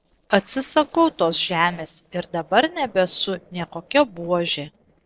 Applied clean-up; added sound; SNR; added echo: neural separator model SepFormer DNS4.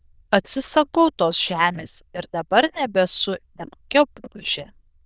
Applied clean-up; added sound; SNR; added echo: neural diffusion model UNIVERSE++.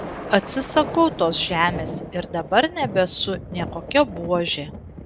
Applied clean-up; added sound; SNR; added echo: none; Thunder; 10 dB; none.